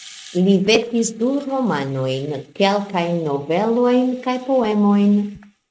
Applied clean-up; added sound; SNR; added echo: neural mask model RNNoise.